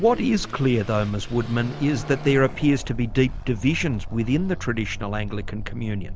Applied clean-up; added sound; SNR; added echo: none; Car passing by / Accelerating, revving, vroom; 9 dB; none.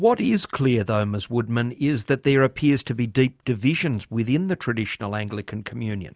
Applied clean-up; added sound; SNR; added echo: none; none; none; none.